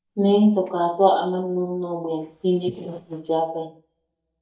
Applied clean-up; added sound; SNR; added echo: neural mask model DeepFilterNet 3.